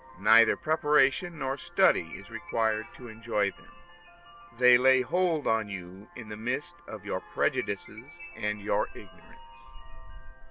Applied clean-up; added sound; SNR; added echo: none; Vehicle horn, car horn, honking + Chime; 16 dB; none.